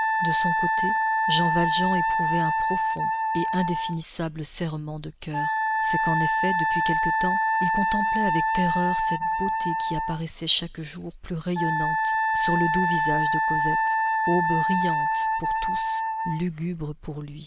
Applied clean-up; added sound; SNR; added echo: none; Wind instrument, woodwind instrument; -4 dB; none.